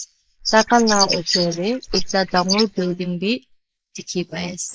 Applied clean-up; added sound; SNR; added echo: neural mask model Resemble Enhance denoiser.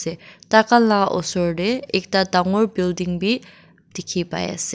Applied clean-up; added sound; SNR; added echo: none; none; none; none.